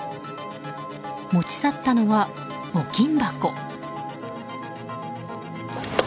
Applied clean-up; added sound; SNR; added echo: none; none; none; none.